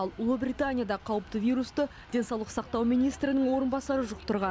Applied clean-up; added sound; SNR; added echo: none; none; none; none.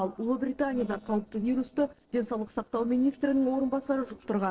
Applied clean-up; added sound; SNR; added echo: neural separator model SepFormer DNS4.